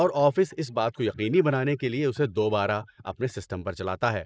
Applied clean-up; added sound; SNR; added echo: neural mask model Resemble Enhance denoiser.